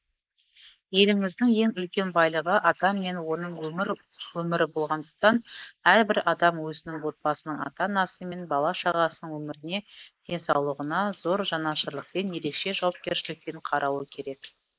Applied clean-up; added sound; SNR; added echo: neural mask model Resemble Enhance denoiser.